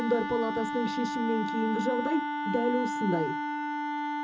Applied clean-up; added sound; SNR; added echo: none; Wind instrument, woodwind instrument; 2 dB; reverberation time 0.2 s.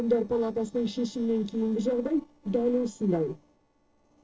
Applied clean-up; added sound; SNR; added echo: neural separator model SepFormer DNS4.